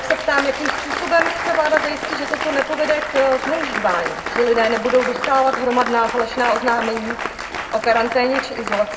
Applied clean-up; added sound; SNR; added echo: none; Applause; 5 dB; reverberation time 0.3 s.